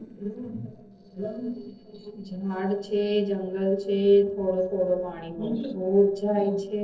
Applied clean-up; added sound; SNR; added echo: neural separator model SepFormer DNS4.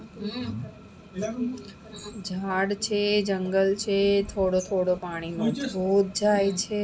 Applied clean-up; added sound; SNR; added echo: none; none; none; none.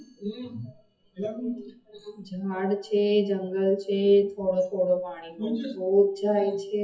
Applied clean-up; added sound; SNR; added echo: classical method WPE with log-MMSE.